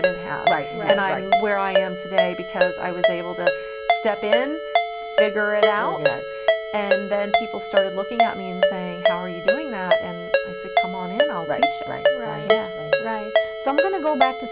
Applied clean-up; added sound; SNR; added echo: none; Ringtone; -5 dB; none.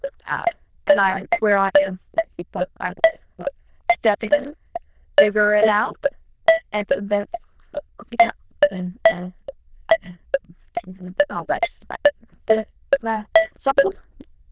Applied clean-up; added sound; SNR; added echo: neural diffusion model UNIVERSE++.